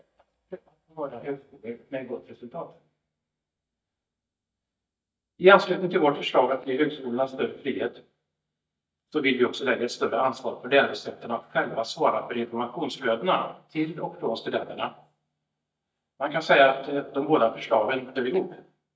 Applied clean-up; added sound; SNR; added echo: neural mask model DeepFilterNet 3.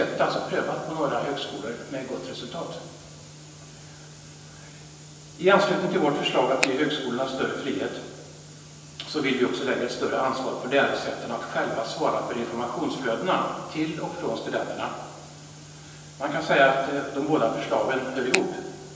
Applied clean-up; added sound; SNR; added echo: none; Finger snapping; 2 dB; reverberation time 1.0 s.